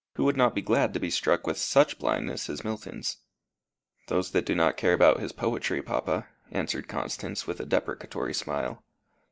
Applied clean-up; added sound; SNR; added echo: neural mask model Resemble Enhance denoiser.